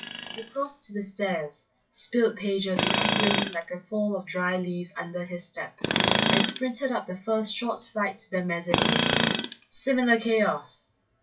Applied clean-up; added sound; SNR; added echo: classical method WPE with log-MMSE.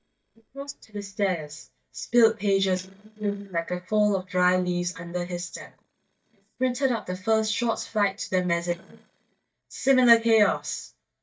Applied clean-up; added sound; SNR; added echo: neural mask model DeepFilterNet 3.